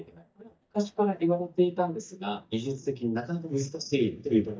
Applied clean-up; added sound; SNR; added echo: neural mask model DeepFilterNet 3.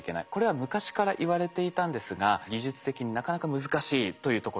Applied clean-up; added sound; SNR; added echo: none; none; none; none.